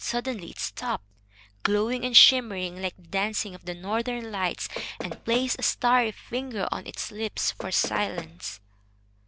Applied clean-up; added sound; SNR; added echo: none; Knock; 11 dB; none.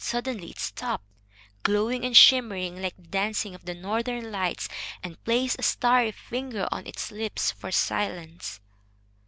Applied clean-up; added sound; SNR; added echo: none; none; none; none.